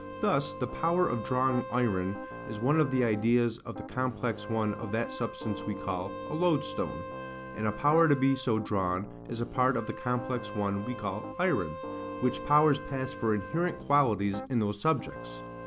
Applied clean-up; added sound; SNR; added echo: none; Wind instrument, woodwind instrument + Piano; 11 dB; none.